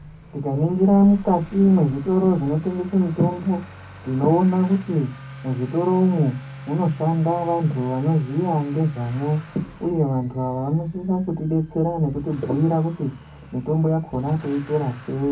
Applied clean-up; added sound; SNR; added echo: none; Accelerating, revving, vroom / Motor vehicle (road); 18 dB; reverberation time 0.3 s.